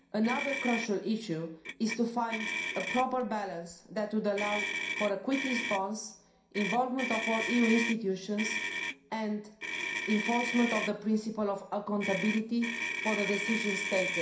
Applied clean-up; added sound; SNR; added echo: none; Motor vehicle (road); 5 dB; reverberation time 0.5 s.